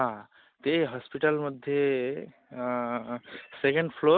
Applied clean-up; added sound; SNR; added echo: none; none; none; none.